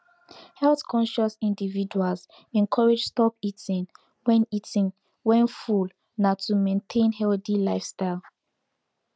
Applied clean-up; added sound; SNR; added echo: none; none; none; none.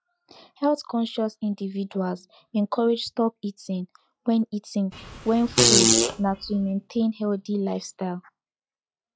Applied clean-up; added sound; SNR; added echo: classical method log-MMSE.